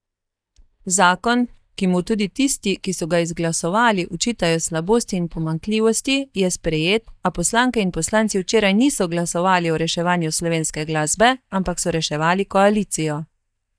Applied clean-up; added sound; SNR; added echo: neural mask model DeepFilterNet 3.